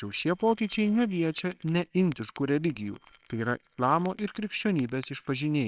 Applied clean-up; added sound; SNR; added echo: neural separator model SepFormer WHAMR!.